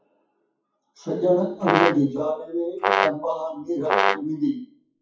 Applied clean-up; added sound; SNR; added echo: classical method WPE with log-MMSE.